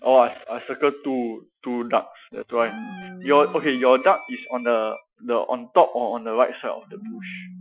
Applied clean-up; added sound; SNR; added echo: classical method Wiener filter.